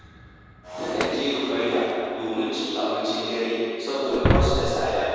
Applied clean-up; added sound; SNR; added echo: none; Shatter; 4 dB; reverberation time 2.2 s.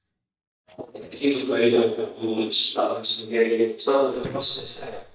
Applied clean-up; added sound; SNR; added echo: neural mask model DeepFilterNet 3.